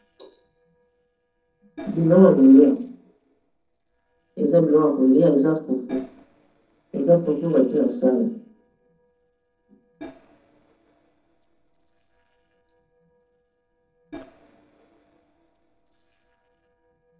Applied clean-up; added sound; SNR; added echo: neural separator model SepFormer DNS4.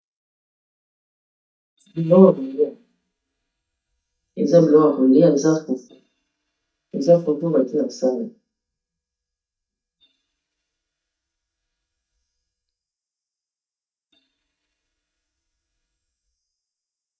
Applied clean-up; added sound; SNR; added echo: neural mask model DeepFilterNet 3.